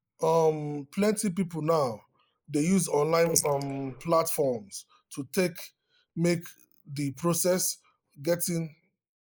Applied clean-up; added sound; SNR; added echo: neural mask model Resemble Enhance denoiser.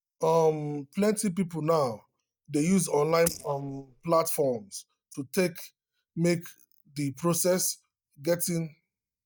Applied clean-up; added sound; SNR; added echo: neural mask model DeepFilterNet 3.